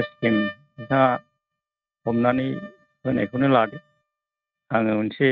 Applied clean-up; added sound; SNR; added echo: neural mask model RNNoise.